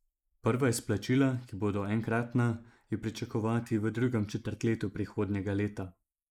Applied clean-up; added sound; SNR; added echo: neural mask model Resemble Enhance denoiser.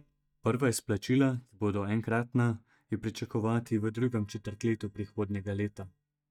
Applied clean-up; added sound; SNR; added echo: neural mask model DeepFilterNet 3.